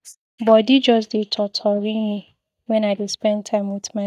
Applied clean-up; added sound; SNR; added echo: neural mask model DeepFilterNet 3.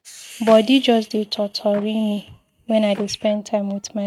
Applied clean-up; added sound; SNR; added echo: neural mask model RNNoise.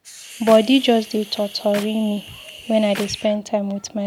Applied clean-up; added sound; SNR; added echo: none; Hiss + Clapping; 17 dB; none.